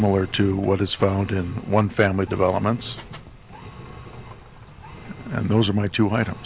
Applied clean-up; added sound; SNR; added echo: none; Engine; 17 dB; none.